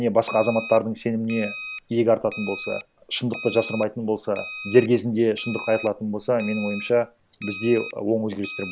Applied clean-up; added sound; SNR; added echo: none; Alarm; 10 dB; none.